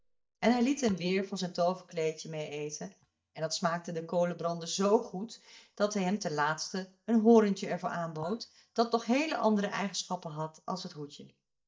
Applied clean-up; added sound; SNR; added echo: neural mask model DeepFilterNet 3.